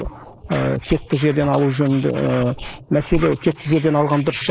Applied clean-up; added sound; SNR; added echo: neural mask model Resemble Enhance denoiser.